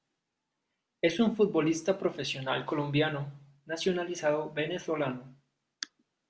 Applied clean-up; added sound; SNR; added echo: none; none; none; none.